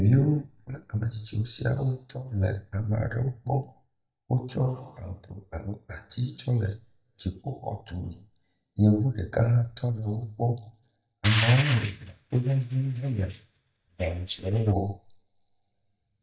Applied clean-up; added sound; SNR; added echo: neural mask model DeepFilterNet 3.